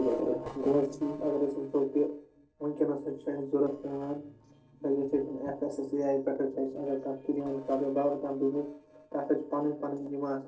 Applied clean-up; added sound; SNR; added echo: neural separator model SepFormer DNS4.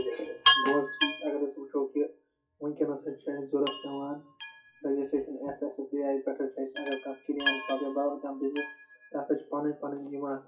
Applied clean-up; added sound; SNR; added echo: classical method WPE with log-MMSE.